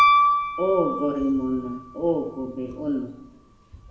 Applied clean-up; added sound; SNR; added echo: none; Piano; -1 dB; reverberation time 0.7 s.